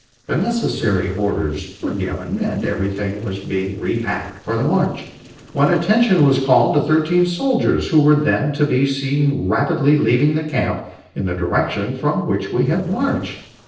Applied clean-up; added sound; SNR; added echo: neural separator model SepFormer DNS4.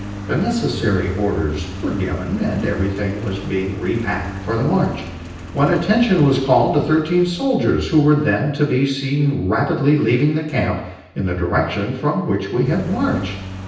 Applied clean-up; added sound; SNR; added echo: none; Engine; 14 dB; reverberation time 0.9 s.